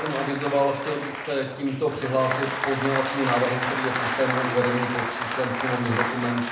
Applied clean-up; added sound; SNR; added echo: none; Applause; 3 dB; reverberation time 0.7 s.